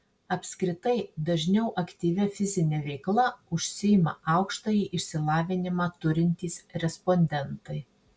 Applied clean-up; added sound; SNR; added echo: none; none; none; none.